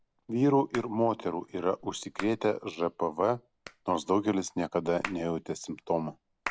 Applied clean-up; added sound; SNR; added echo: none; Hands; 16 dB; none.